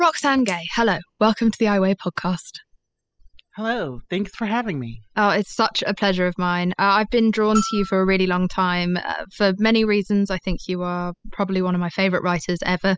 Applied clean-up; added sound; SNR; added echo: classical method spectral subtraction.